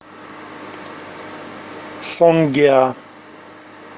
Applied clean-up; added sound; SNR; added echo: none; none; none; none.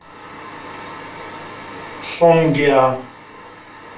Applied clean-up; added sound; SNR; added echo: none; none; none; reverberation time 0.3 s.